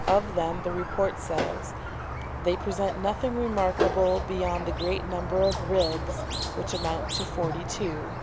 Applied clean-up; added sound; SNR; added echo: none; Squeak; 3 dB; none.